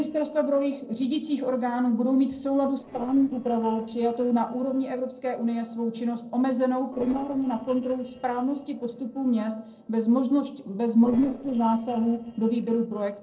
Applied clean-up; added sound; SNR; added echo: neural separator model SepFormer DNS4.